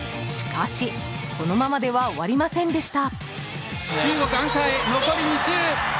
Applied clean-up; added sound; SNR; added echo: none; none; none; none.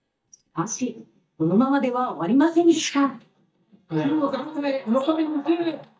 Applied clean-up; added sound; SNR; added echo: neural mask model DeepFilterNet 3.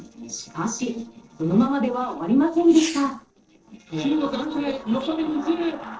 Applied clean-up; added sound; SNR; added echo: neural separator model SepFormer DNS4.